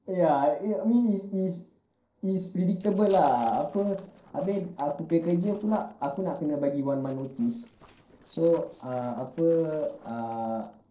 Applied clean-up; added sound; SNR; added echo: neural separator model SepFormer DNS4.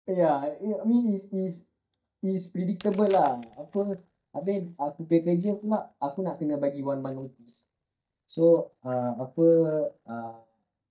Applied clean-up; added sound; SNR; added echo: neural mask model DeepFilterNet 3.